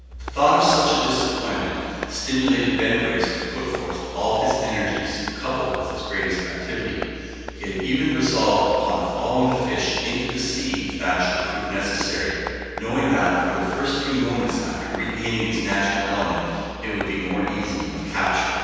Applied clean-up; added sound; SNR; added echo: none; Tap; 15 dB; reverberation time 2.1 s.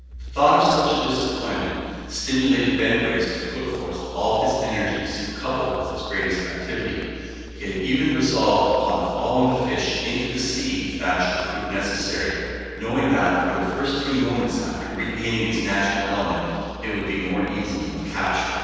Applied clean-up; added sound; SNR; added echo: neural separator model SepFormer DNS4.